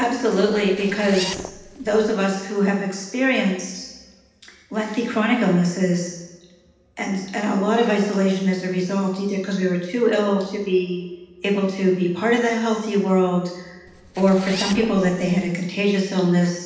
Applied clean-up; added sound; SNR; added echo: none; Zipper (clothing); 13 dB; reverberation time 0.9 s.